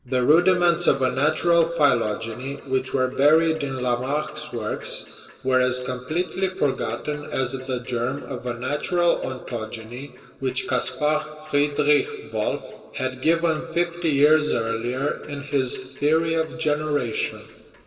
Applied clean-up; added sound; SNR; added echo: neural separator model SepFormer DNS4.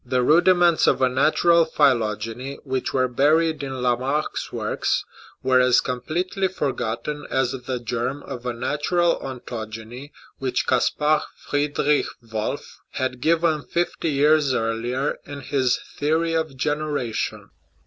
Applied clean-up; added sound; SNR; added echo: none; none; none; none.